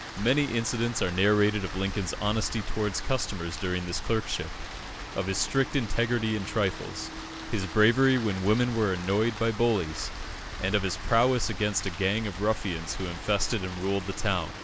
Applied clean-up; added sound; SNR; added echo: none; Rain; 10 dB; none.